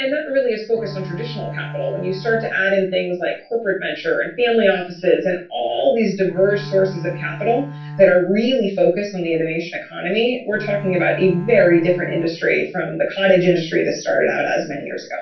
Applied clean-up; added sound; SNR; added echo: none; Bowed string instrument; 13 dB; reverberation time 0.2 s.